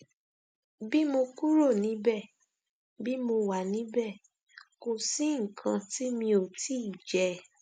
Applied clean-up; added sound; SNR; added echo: none; none; none; none.